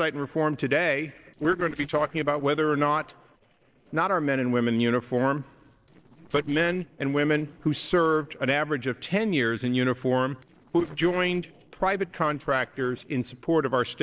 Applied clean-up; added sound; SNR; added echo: neural separator model SepFormer DNS4.